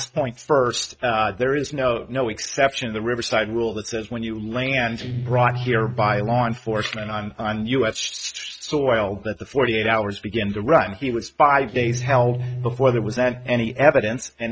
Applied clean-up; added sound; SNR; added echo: neural mask model RNNoise.